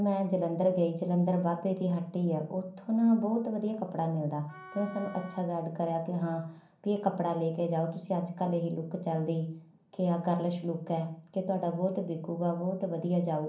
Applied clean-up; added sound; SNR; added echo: none; Wind instrument, woodwind instrument; 20 dB; reverberation time 0.6 s.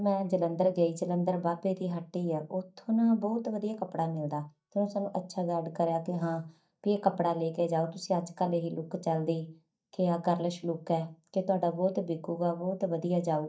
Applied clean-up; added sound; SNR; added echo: neural mask model DeepFilterNet 3.